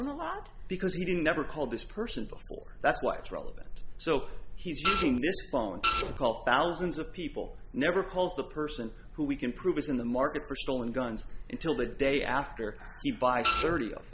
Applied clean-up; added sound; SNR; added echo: none; Printer; -3 dB; none.